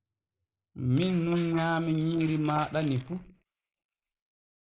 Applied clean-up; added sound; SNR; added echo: neural mask model Resemble Enhance denoiser.